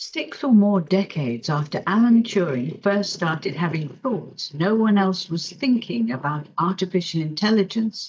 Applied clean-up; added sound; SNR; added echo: neural mask model DeepFilterNet 3.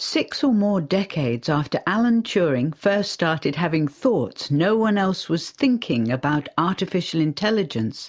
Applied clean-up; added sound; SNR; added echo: none; none; none; none.